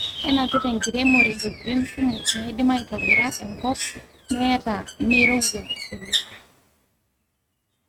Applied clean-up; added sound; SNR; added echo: neural mask model RNNoise.